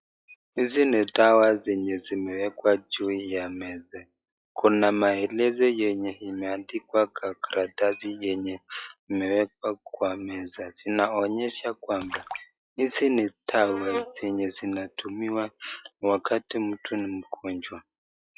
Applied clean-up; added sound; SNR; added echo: classical method log-MMSE.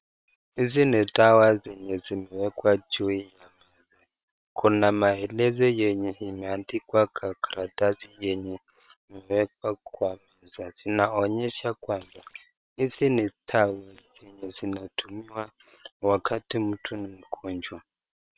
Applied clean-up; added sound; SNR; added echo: neural separator model SepFormer WHAM!.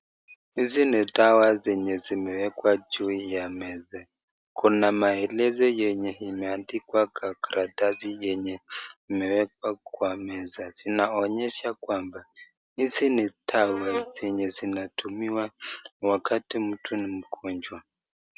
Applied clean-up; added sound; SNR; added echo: none; none; none; none.